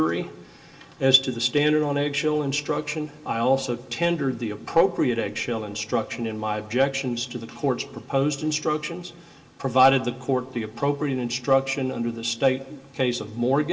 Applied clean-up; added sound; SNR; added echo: none; none; none; reverberation time 1.4 s.